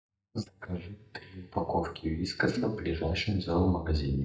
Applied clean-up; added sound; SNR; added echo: neural mask model DeepFilterNet 3.